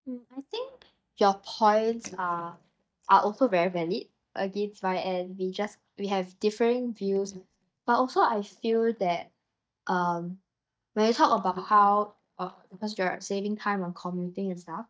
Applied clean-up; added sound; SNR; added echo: neural mask model DeepFilterNet 3.